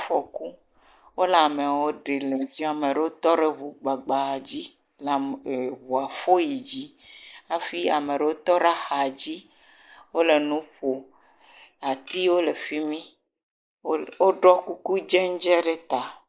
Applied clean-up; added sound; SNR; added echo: neural mask model Resemble Enhance denoiser.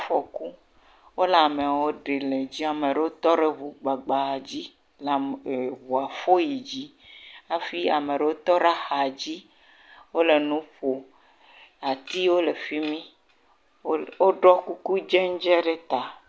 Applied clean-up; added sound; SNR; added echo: none; none; none; none.